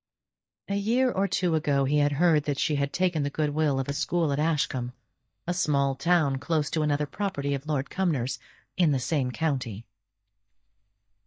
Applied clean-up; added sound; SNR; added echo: neural mask model DeepFilterNet 3.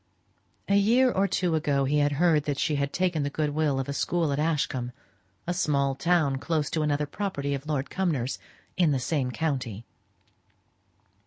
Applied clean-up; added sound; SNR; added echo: none; none; none; none.